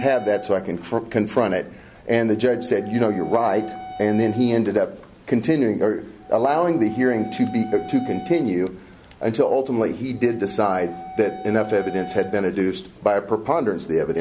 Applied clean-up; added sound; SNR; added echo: none; Wind instrument, woodwind instrument; 17 dB; none.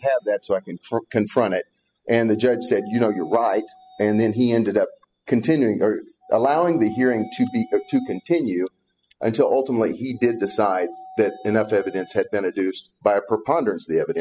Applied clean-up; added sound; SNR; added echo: classical method spectral subtraction.